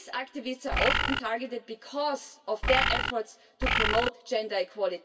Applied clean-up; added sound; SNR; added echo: none; Bird; -5 dB; reverberation time 0.1 s.